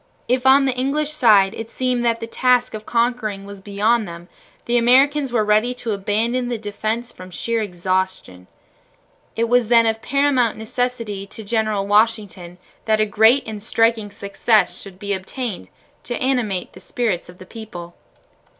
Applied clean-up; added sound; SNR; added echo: none; none; none; none.